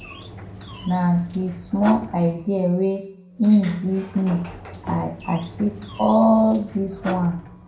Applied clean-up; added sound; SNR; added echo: none; Sliding door; 15 dB; reverberation time 0.5 s.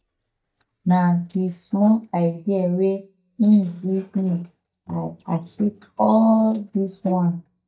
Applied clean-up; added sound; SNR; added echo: neural mask model DeepFilterNet 3.